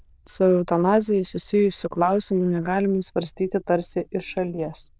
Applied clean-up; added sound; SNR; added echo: neural diffusion model UNIVERSE++.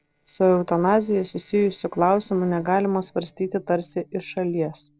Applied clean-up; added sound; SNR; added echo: neural separator model SepFormer DNS4.